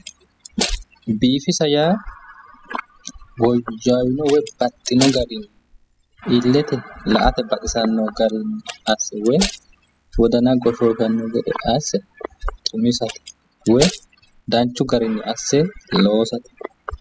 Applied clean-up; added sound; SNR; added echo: classical method spectral subtraction.